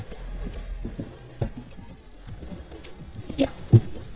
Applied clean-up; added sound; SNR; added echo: neural mask model DeepFilterNet 3.